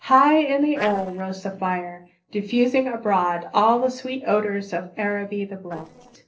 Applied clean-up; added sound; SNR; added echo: neural separator model SepFormer DNS4.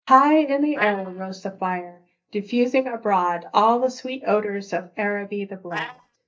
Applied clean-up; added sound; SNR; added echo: neural mask model DeepFilterNet 3.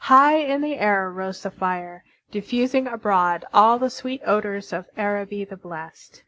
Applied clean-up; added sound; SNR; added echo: none; none; none; none.